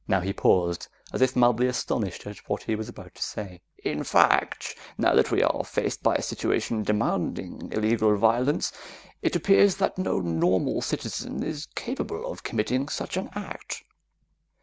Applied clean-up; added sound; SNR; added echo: none; none; none; none.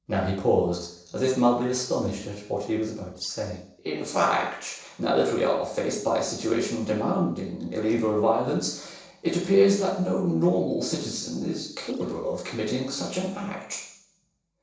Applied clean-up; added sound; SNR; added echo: neural separator model SepFormer DNS4.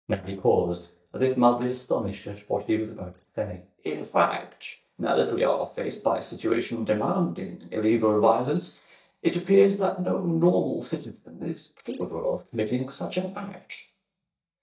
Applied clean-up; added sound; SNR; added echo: neural mask model DeepFilterNet 3.